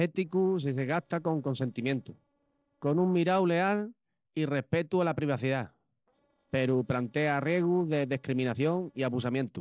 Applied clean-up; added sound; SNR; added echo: neural separator model SepFormer DNS4.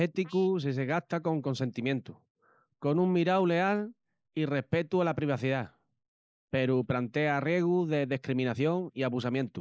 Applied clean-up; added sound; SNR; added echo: neural mask model Resemble Enhance denoiser.